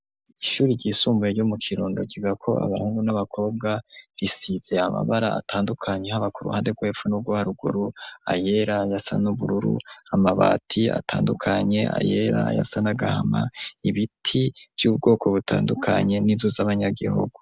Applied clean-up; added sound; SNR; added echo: none; none; none; none.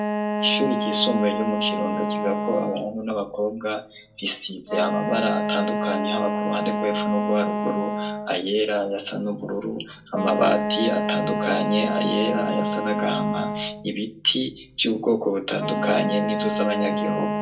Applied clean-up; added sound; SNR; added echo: none; Wind instrument, woodwind instrument; 2 dB; reverberation time 0.2 s.